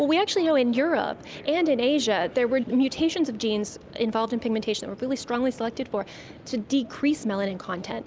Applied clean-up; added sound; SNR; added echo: none; none; none; none.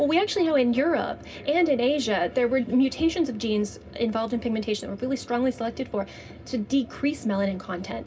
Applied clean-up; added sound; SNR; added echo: none; none; none; reverberation time 0.4 s.